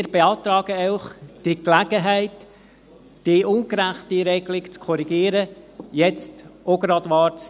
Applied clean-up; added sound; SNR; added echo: none; none; none; none.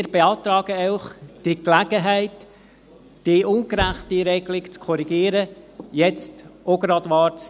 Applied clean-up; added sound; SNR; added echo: none; Knock; 15 dB; none.